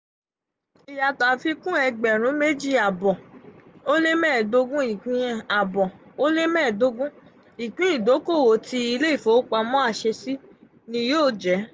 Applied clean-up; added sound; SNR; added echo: none; none; none; none.